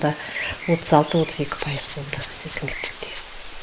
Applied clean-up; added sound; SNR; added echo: neural mask model Resemble Enhance denoiser.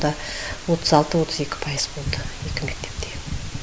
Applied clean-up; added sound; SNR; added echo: none; none; none; none.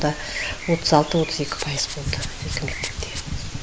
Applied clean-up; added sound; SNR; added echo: none; Bird + Rattle; 12 dB; none.